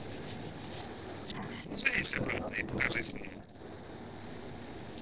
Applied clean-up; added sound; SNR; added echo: neural separator model SepFormer DNS4.